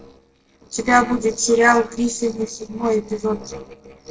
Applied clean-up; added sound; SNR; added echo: neural separator model SepFormer DNS4.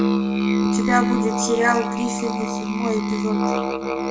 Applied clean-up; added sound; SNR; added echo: none; Musical instrument; -3 dB; reverberation time 0.7 s.